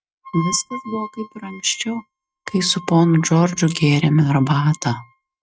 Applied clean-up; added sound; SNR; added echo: neural mask model RNNoise.